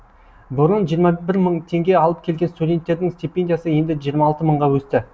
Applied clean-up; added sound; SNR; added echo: none; none; none; none.